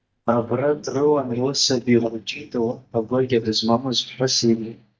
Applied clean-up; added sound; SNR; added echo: neural mask model DeepFilterNet 3.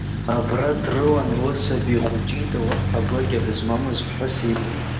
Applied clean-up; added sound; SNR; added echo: none; Truck; 1 dB; reverberation time 0.5 s.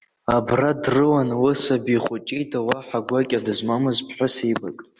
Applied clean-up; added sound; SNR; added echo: none; none; none; none.